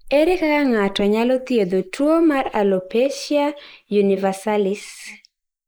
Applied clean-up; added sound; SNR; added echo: neural mask model Resemble Enhance denoiser.